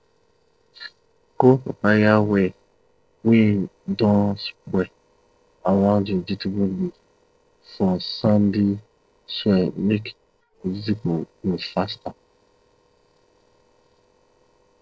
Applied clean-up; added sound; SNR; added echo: neural separator model SepFormer DNS4.